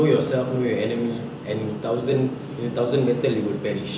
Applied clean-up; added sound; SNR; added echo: none; none; none; none.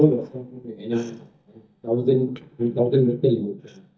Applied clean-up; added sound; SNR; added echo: neural mask model DeepFilterNet 3.